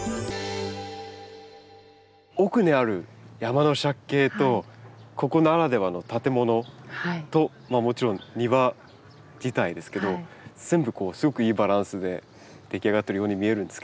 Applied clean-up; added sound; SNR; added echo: none; none; none; none.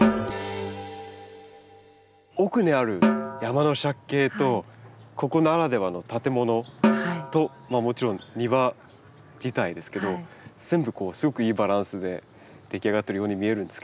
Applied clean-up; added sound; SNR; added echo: none; Snare drum; 3 dB; none.